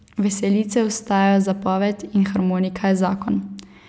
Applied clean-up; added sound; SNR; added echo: none; none; none; none.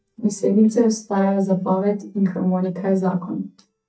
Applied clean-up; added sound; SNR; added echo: neural mask model DeepFilterNet 3.